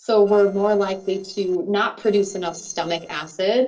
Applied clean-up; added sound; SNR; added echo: neural separator model SepFormer DNS4.